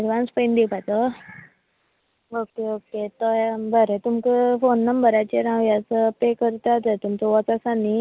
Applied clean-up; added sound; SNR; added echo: none; none; none; none.